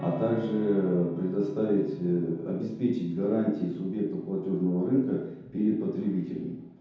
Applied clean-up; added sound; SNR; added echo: none; Electric guitar / Strum; 17 dB; reverberation time 0.8 s.